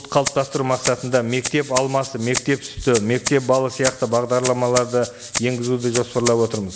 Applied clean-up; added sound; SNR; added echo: none; Rattle (instrument); 10 dB; none.